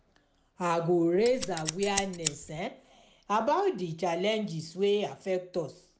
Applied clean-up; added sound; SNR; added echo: none; Scissors; 6 dB; none.